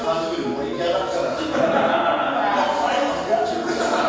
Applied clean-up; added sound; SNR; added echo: none; Guitar; 14 dB; reverberation time 1.2 s.